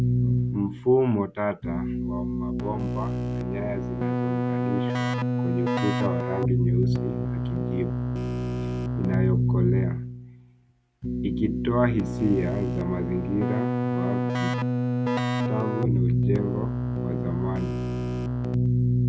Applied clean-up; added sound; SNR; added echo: none; Keyboard (musical); -4 dB; none.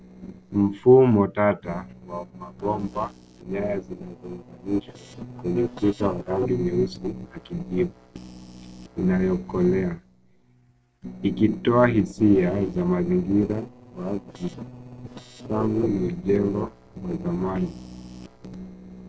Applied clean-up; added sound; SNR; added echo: neural separator model SepFormer DNS4.